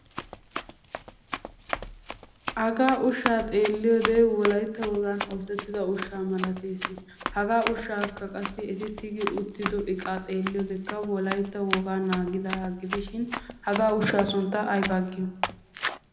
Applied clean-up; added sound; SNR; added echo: none; Run; 8 dB; reverberation time 0.7 s.